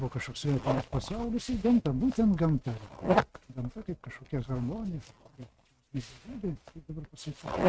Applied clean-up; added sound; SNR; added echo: neural mask model RNNoise.